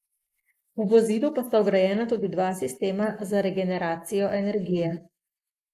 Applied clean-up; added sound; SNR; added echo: neural mask model Resemble Enhance denoiser.